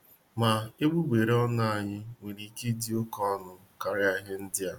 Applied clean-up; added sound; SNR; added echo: none; none; none; none.